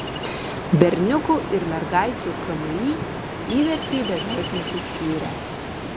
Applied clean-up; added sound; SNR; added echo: none; Ocean; 5 dB; none.